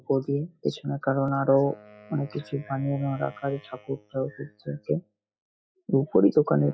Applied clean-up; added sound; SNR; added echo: classical method log-MMSE.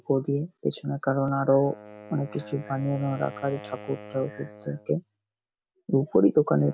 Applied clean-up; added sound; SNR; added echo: none; Wind instrument, woodwind instrument; 19 dB; none.